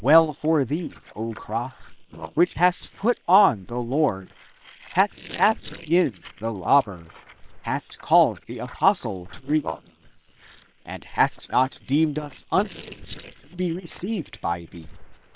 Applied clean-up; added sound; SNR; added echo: neural separator model SepFormer WHAM!.